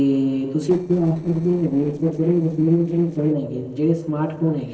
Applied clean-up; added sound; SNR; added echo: neural separator model SepFormer DNS4.